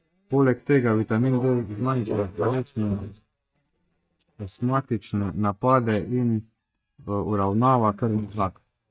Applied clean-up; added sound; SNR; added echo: neural mask model DeepFilterNet 3.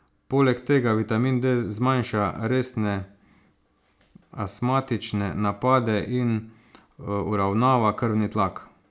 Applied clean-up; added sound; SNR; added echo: none; none; none; none.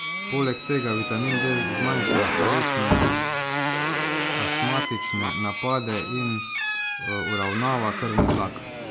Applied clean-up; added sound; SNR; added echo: none; Motorcycle + Squeak / Slam; -3 dB; none.